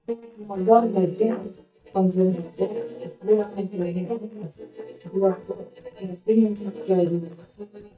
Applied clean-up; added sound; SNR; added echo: neural mask model DeepFilterNet 3.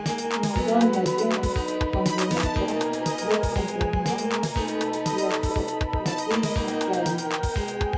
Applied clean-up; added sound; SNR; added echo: none; Piano / Organ; -4 dB; reverberation time 0.6 s.